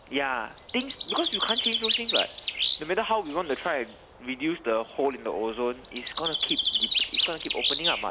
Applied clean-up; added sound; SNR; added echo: none; Bird; 0 dB; none.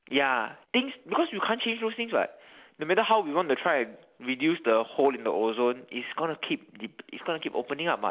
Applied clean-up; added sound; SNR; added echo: none; none; none; none.